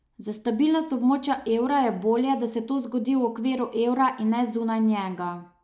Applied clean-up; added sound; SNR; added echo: none; none; none; none.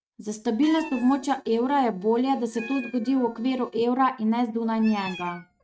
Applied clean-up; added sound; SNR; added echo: neural mask model RNNoise.